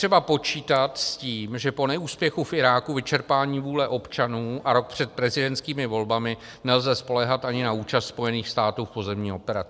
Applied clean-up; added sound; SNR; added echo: none; none; none; none.